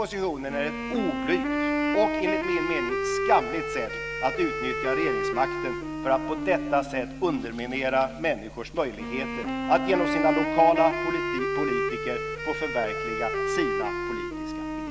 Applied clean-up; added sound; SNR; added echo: none; Wind instrument, woodwind instrument; 1 dB; none.